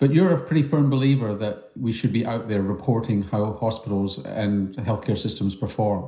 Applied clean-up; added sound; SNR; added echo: none; none; none; reverberation time 0.5 s.